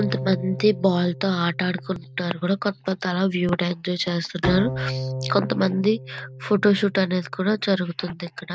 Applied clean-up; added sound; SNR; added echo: none; Bowed string instrument; 10 dB; none.